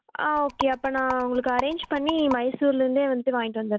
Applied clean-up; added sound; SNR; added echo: none; Rattle; 10 dB; none.